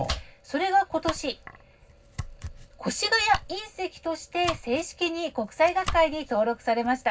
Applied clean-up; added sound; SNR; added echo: none; Domestic sounds, home sounds; 11 dB; reverberation time 0.4 s.